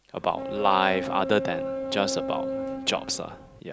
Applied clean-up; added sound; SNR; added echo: none; Boat, Water vehicle; 5 dB; none.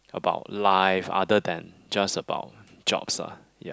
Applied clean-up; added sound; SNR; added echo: none; none; none; none.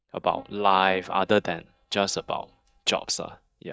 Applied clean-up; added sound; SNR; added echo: neural mask model DeepFilterNet 3.